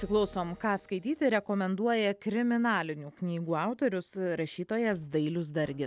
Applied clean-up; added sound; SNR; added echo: none; none; none; none.